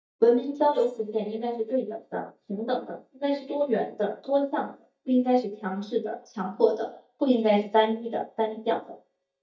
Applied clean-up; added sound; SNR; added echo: neural mask model DeepFilterNet 3.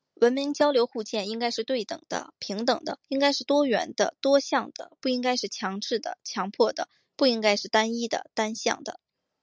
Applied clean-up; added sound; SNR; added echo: none; none; none; none.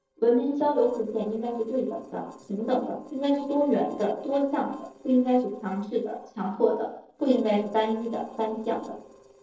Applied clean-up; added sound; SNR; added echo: neural separator model SepFormer DNS4.